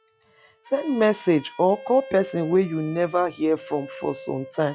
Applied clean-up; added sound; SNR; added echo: classical method log-MMSE.